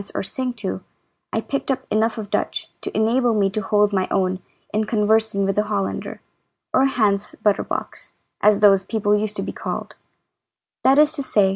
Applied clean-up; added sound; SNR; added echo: none; none; none; none.